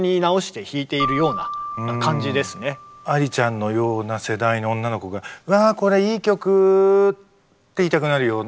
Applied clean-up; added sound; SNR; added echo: none; Keyboard (musical); 15 dB; none.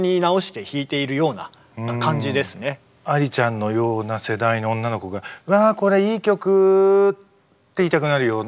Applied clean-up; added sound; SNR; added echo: none; none; none; none.